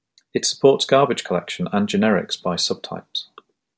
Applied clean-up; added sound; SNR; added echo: none; none; none; none.